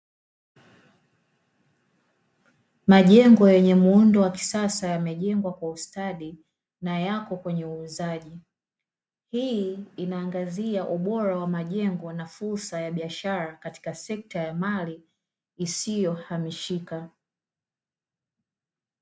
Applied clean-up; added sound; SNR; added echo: none; none; none; none.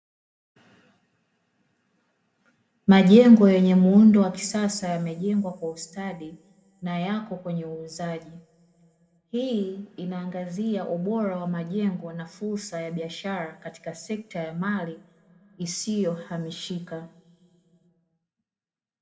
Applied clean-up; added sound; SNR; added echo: none; none; none; reverberation time 2.1 s.